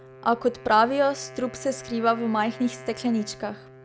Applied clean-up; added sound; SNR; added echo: none; Wind instrument, woodwind instrument; 17 dB; none.